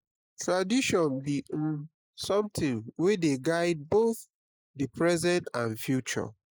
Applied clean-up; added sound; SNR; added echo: neural mask model Resemble Enhance denoiser.